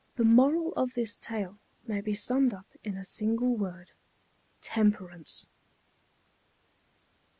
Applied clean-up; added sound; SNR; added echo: none; none; none; none.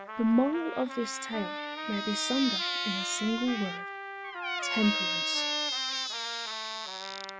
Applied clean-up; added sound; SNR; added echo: none; Squeak + Trumpet; 2 dB; none.